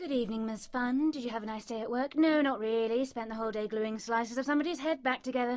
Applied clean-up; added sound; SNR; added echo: none; none; none; none.